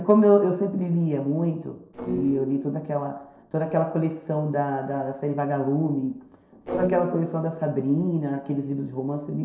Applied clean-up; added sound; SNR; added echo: neural separator model SepFormer DNS4.